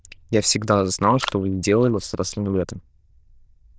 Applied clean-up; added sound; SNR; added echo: neural diffusion model UNIVERSE++.